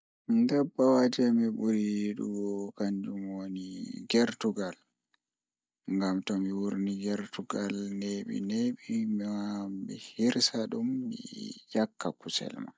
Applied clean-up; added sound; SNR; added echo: none; none; none; none.